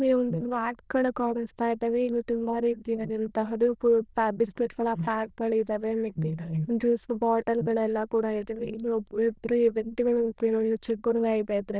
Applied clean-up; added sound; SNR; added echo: neural diffusion model UNIVERSE++.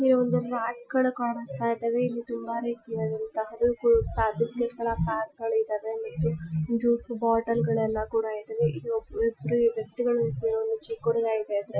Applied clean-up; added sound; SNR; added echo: classical method Wiener filter.